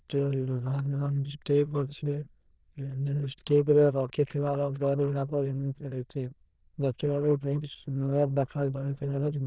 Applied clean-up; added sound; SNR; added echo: neural diffusion model UNIVERSE++.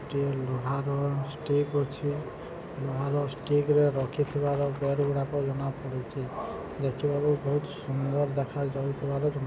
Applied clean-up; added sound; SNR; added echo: none; Water / Splash, splatter; 17 dB; none.